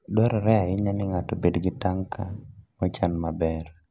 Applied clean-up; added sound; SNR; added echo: none; none; none; none.